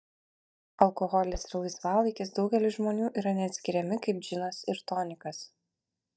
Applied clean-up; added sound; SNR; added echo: neural mask model DeepFilterNet 3.